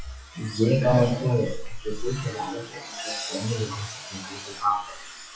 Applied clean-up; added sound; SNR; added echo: classical method WPE with log-MMSE.